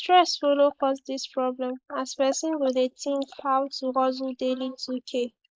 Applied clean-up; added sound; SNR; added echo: neural mask model Resemble Enhance denoiser.